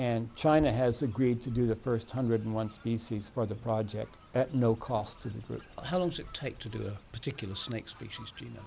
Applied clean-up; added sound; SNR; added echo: none; Fowl; 19 dB; none.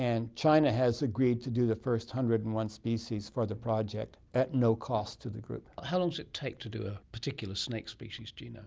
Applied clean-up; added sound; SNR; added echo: none; none; none; none.